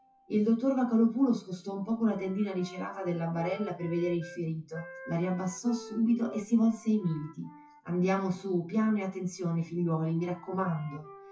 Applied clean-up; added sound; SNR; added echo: classical method WPE with log-MMSE.